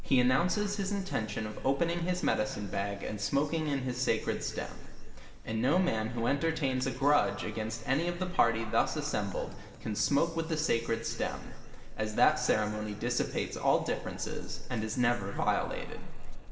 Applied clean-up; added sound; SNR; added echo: none; Chewing, mastication / Livestock, farm animals, working animals; 8 dB; reverberation time 2.1 s.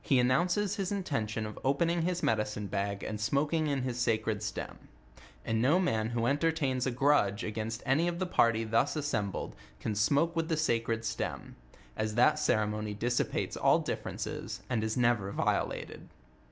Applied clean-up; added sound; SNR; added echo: none; none; none; none.